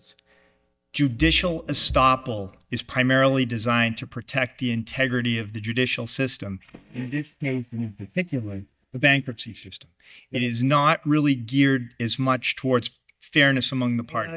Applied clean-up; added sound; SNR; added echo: neural mask model DeepFilterNet 3.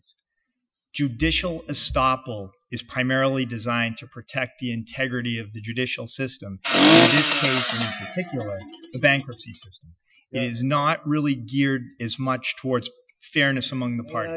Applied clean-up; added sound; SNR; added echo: classical method Wiener filter.